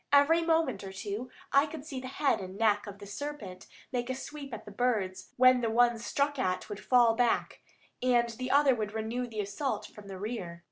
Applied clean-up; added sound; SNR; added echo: none; none; none; none.